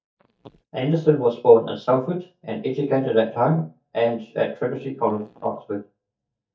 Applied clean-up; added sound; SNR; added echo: neural mask model DeepFilterNet 3.